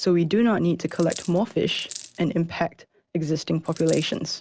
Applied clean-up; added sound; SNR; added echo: none; Coin (dropping); 17 dB; none.